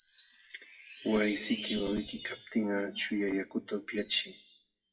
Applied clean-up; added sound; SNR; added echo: classical method WPE with log-MMSE.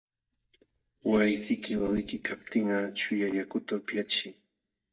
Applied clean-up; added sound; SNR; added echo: neural mask model DeepFilterNet 3.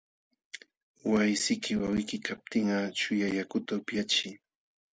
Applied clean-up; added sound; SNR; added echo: none; none; none; none.